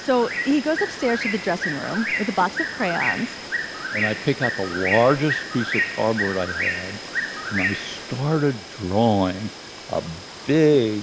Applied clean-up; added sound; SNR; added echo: none; Bird; 5 dB; none.